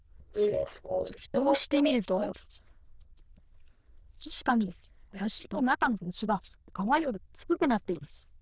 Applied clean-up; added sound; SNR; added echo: neural diffusion model UNIVERSE++.